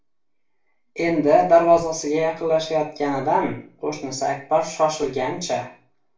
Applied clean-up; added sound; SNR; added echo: none; none; none; reverberation time 0.3 s.